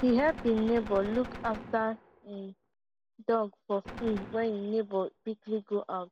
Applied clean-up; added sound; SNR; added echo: none; Gunshot, gunfire; 14 dB; none.